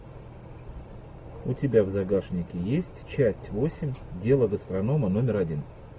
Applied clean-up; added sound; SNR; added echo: none; none; none; none.